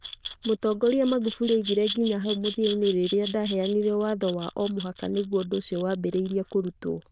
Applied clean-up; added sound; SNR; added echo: neural diffusion model UNIVERSE++.